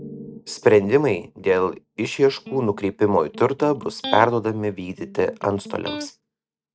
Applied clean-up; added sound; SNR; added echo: neural mask model RNNoise.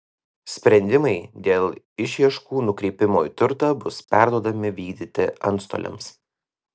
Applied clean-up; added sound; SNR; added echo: none; none; none; none.